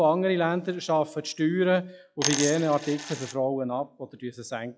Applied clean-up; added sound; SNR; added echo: classical method log-MMSE.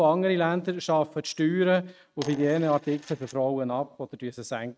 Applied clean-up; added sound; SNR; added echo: neural mask model RNNoise.